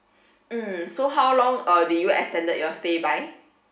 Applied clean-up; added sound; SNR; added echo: none; none; none; reverberation time 0.5 s.